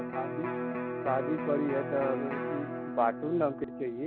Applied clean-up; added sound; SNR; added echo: none; Electric guitar; 3 dB; none.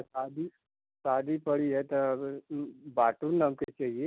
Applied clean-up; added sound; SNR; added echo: none; none; none; none.